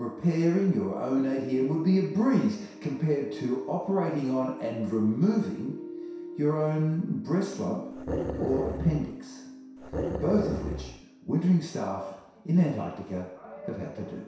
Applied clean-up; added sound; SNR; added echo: none; Growling; 5 dB; reverberation time 0.7 s.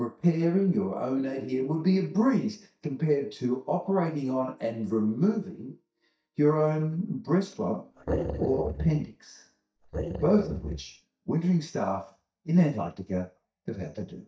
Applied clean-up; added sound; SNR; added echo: neural mask model DeepFilterNet 3.